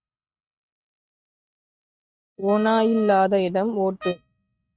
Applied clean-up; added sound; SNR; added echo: neural mask model RNNoise.